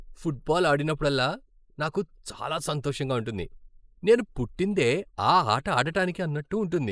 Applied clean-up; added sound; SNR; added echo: neural mask model Resemble Enhance denoiser.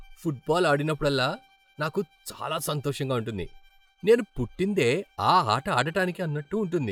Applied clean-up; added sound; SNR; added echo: classical method log-MMSE.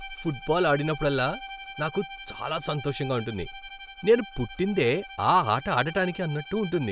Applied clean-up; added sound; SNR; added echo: none; Bowed string instrument; 15 dB; none.